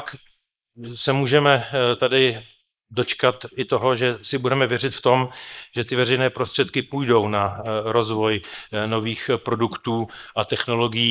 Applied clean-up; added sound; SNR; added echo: neural mask model Resemble Enhance denoiser.